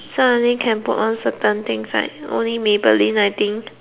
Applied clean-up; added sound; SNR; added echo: none; none; none; none.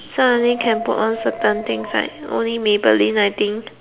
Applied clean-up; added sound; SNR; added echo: none; Dog; 14 dB; none.